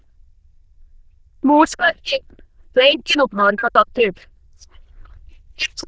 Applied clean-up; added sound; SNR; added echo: neural diffusion model UNIVERSE++.